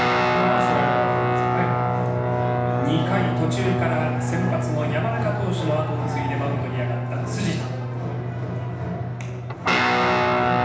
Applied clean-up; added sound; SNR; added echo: none; Guitar; -4 dB; reverberation time 0.9 s.